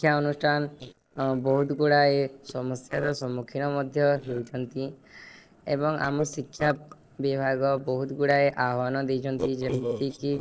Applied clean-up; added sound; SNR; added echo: neural separator model SepFormer DNS4.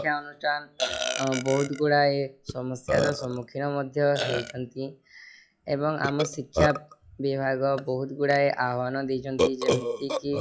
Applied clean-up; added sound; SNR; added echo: classical method log-MMSE.